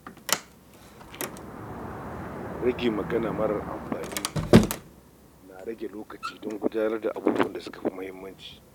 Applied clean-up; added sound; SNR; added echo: none; Sliding door; -1 dB; none.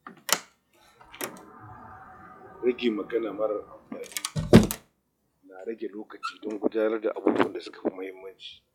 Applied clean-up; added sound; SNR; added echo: classical method log-MMSE.